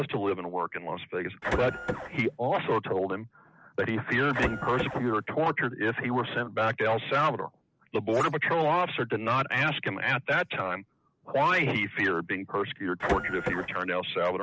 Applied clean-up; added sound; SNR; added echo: none; Printer; 5 dB; none.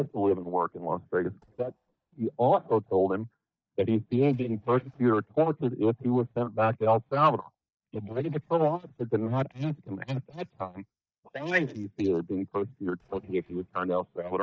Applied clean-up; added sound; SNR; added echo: neural mask model DeepFilterNet 3.